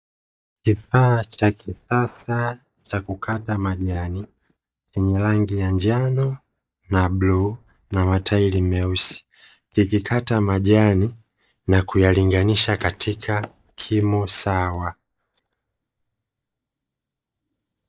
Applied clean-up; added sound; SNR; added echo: neural mask model DeepFilterNet 3.